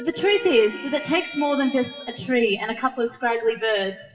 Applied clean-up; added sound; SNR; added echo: classical method WPE with log-MMSE.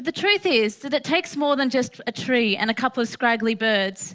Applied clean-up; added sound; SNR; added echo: none; none; none; none.